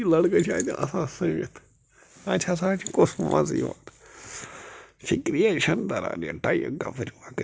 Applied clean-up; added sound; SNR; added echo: none; none; none; none.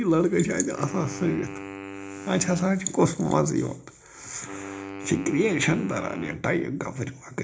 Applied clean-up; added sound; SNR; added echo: none; Wind instrument, woodwind instrument; 14 dB; reverberation time 0.4 s.